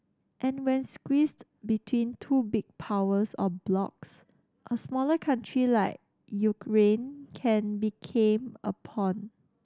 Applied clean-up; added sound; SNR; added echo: none; none; none; none.